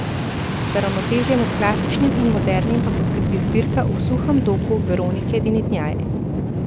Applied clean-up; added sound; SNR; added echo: none; Fixed-wing aircraft, airplane; -2 dB; none.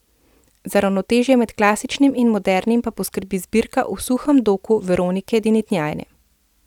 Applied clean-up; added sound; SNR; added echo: none; none; none; none.